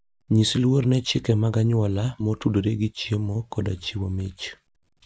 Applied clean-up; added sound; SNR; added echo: none; none; none; none.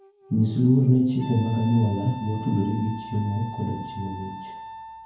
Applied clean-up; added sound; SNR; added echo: none; Wind instrument, woodwind instrument; 15 dB; reverberation time 0.9 s.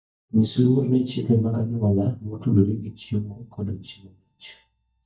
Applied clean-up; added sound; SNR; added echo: neural mask model DeepFilterNet 3.